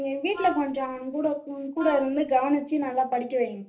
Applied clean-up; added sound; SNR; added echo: none; Wind instrument, woodwind instrument; 15 dB; reverberation time 0.3 s.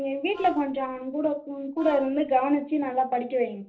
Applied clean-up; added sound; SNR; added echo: neural separator model SepFormer DNS4.